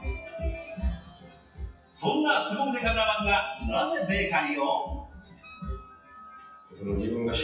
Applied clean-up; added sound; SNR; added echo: classical method WPE with log-MMSE.